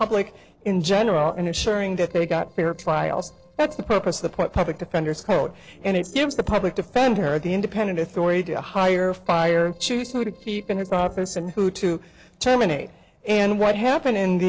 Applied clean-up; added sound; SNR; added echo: neural separator model SepFormer DNS4.